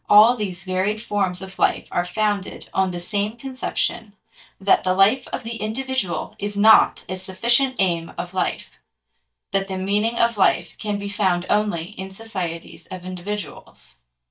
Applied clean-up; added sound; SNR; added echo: neural mask model DeepFilterNet 3.